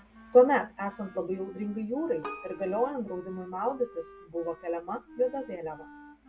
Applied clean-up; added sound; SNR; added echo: none; Keyboard (musical) + Wind instrument, woodwind instrument; 18 dB; none.